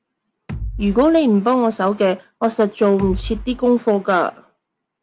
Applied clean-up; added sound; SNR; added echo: none; Bass drum; 13 dB; none.